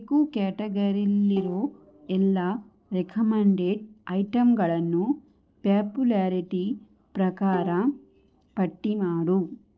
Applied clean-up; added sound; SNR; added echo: neural separator model SepFormer DNS4.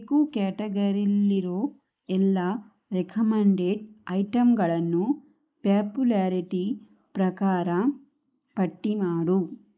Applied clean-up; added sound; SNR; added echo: neural mask model Resemble Enhance denoiser.